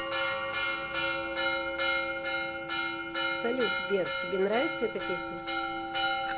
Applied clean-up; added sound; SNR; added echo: none; Church bell; -4 dB; none.